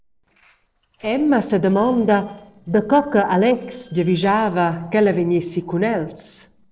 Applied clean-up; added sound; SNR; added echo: neural separator model SepFormer DNS4.